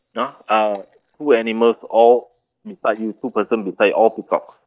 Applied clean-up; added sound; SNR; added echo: neural mask model DeepFilterNet 3.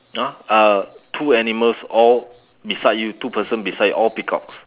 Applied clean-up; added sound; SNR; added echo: none; none; none; none.